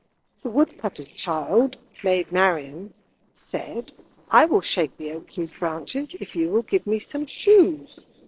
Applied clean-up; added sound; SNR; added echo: neural separator model SepFormer DNS4.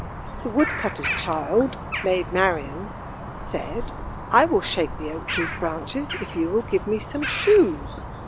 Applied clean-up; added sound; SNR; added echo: none; Bird vocalization, bird call, bird song; 7 dB; none.